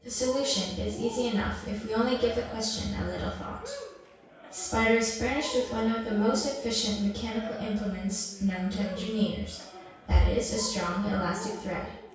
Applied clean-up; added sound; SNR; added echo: none; Cheering; 14 dB; reverberation time 0.6 s.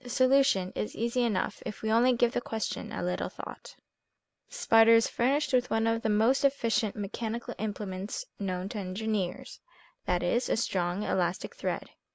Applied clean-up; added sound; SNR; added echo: none; none; none; none.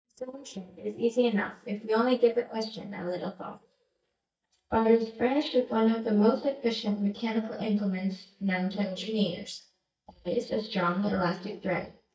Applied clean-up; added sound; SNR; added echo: neural mask model DeepFilterNet 3.